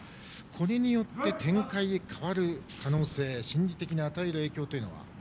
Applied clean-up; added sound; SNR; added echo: none; none; none; none.